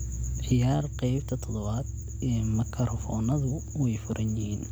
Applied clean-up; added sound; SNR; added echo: none; Organ; 13 dB; none.